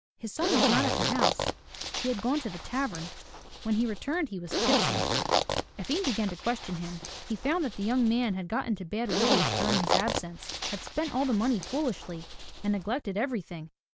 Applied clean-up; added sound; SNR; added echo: none; Zipper (clothing); 0 dB; none.